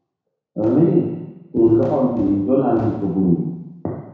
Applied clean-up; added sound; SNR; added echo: none; none; none; reverberation time 1.1 s.